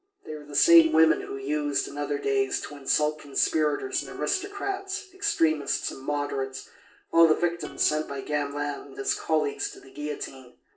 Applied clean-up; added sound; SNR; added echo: neural separator model SepFormer DNS4.